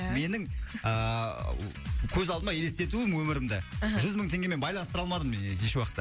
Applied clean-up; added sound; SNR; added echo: none; none; none; none.